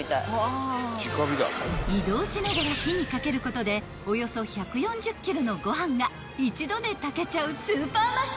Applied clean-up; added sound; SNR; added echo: none; none; none; none.